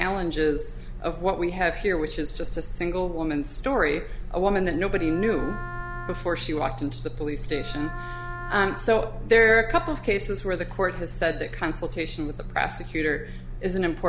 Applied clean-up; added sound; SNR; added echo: none; Wind instrument, woodwind instrument; 13 dB; none.